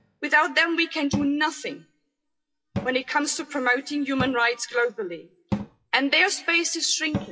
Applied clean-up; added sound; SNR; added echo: classical method WPE with log-MMSE.